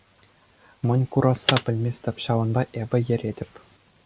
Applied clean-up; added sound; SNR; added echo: none; Computer keyboard; 2 dB; none.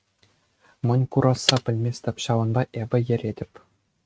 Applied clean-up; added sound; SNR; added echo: neural mask model RNNoise.